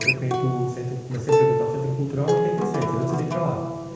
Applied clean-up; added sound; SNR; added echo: none; Acoustic guitar; -2 dB; reverberation time 1.1 s.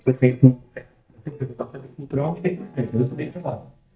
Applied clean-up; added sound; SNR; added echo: neural mask model DeepFilterNet 3.